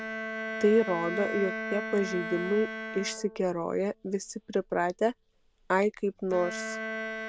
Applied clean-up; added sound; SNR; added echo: none; Bowed string instrument; 8 dB; none.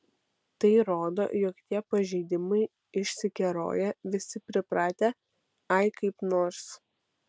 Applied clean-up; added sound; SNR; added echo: none; none; none; none.